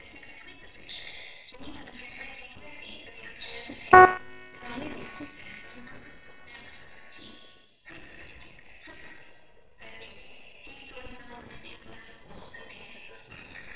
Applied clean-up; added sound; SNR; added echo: neural separator model SepFormer WHAMR!.